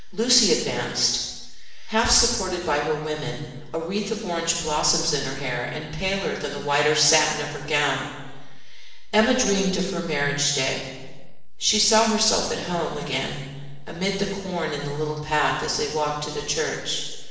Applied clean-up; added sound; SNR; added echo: none; none; none; reverberation time 1.0 s.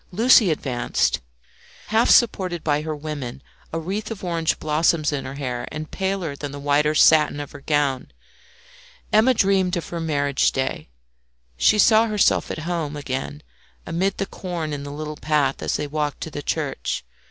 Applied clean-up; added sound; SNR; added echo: none; none; none; none.